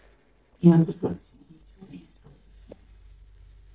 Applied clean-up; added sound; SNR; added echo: neural mask model DeepFilterNet 3.